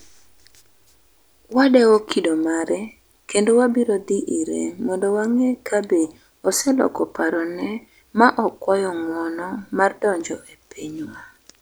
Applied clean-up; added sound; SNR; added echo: none; none; none; none.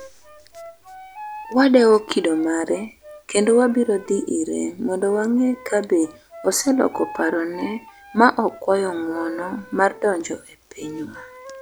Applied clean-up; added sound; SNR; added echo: none; Wind instrument, woodwind instrument; 19 dB; none.